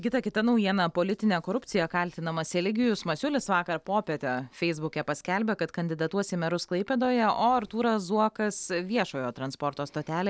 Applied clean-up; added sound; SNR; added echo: none; none; none; none.